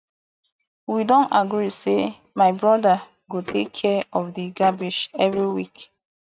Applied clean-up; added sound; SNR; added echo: neural mask model RNNoise.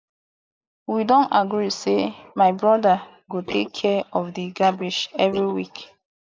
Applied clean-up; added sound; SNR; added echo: neural mask model Resemble Enhance denoiser.